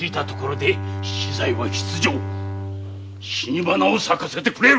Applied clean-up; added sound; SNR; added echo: none; Bowed string instrument; 7 dB; none.